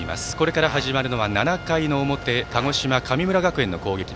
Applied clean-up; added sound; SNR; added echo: none; Trumpet + Brass instrument; 17 dB; none.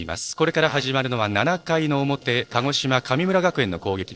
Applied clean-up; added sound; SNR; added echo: neural separator model SepFormer DNS4.